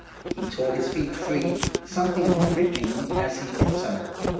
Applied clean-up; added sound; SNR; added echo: none; Insect; -1 dB; reverberation time 0.9 s.